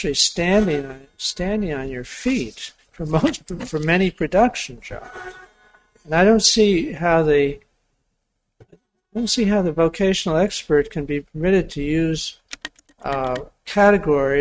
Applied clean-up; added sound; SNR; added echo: neural mask model RNNoise.